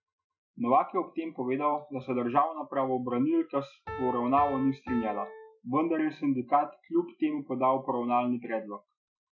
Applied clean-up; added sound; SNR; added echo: classical method Wiener filter.